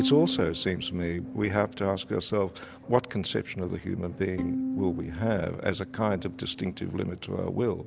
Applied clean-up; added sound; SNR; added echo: none; Bowed string instrument; 8 dB; none.